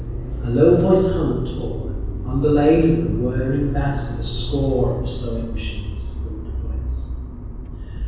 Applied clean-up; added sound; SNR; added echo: none; Motor vehicle (road); 5 dB; reverberation time 1.0 s.